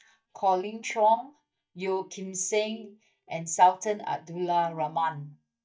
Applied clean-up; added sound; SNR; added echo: neural mask model DeepFilterNet 3.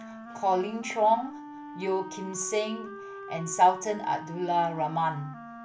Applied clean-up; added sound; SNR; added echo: none; Wind instrument, woodwind instrument; 13 dB; reverberation time 0.3 s.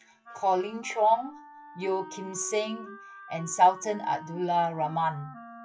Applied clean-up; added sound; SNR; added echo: classical method WPE with log-MMSE.